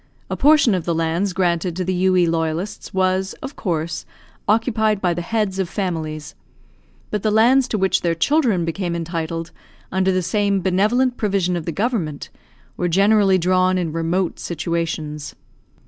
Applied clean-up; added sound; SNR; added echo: none; none; none; none.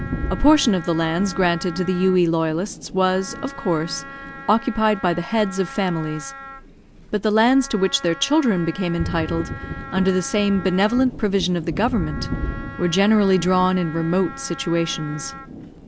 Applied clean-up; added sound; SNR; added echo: none; Wind instrument, woodwind instrument + Thunder; 11 dB; none.